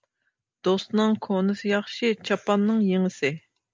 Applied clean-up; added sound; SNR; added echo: none; none; none; none.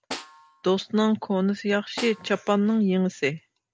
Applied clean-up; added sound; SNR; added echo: none; Snare drum; 18 dB; none.